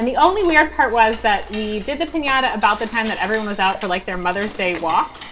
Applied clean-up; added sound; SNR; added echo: none; Cutlery, silverware / Dishes, pots, and pans; 14 dB; reverberation time 1.1 s.